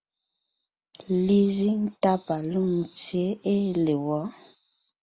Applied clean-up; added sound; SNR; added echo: none; none; none; none.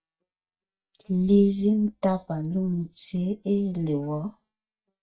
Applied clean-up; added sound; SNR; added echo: neural mask model DeepFilterNet 3.